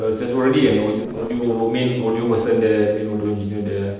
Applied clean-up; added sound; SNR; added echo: neural separator model SepFormer DNS4.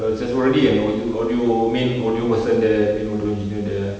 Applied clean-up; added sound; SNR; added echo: none; none; none; none.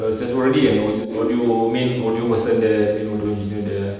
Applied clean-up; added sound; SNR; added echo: neural mask model Resemble Enhance denoiser.